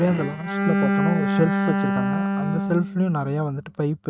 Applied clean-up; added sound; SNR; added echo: neural mask model RNNoise.